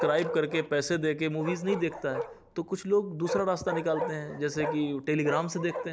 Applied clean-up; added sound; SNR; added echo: none; Bark; 8 dB; none.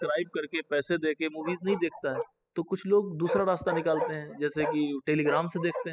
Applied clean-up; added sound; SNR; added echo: classical method spectral subtraction.